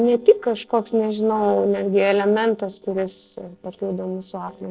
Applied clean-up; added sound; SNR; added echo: neural separator model SepFormer DNS4.